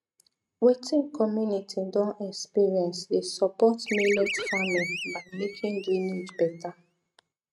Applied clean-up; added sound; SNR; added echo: neural mask model RNNoise.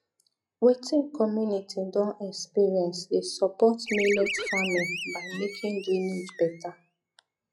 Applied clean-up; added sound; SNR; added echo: classical method log-MMSE.